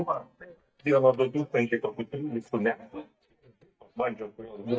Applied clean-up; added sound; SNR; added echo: neural mask model DeepFilterNet 3.